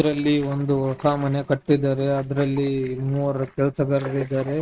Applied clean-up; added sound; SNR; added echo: neural mask model RNNoise.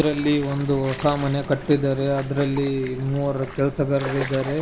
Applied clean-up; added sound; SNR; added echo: none; Stream; 14 dB; none.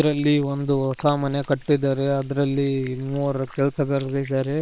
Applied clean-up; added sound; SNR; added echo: neural separator model SepFormer WHAM!.